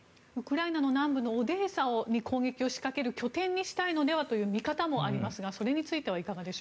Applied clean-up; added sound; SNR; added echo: none; none; none; none.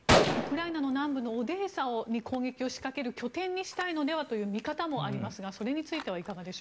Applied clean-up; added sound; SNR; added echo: none; Gunshot, gunfire; 2 dB; none.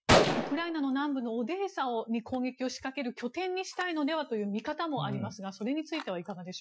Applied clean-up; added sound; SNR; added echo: classical method Wiener filter.